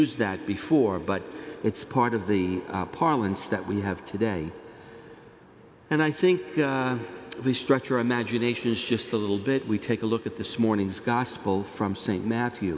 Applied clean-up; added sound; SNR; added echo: none; none; none; none.